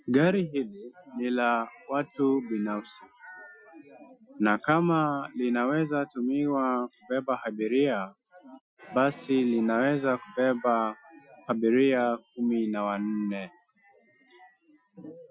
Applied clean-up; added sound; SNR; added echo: classical method Wiener filter.